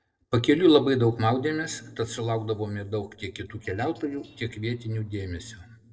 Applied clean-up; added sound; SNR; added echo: neural separator model SepFormer DNS4.